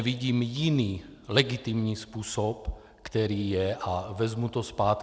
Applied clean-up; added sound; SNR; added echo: none; none; none; none.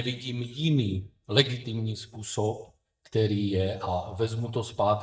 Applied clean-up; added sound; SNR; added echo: neural mask model DeepFilterNet 3.